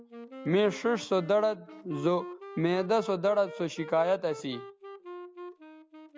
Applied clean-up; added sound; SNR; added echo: none; Wind instrument, woodwind instrument; 15 dB; none.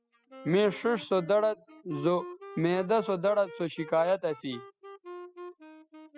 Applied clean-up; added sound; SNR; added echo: classical method spectral subtraction.